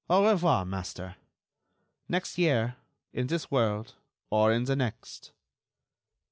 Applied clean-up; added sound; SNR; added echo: none; none; none; none.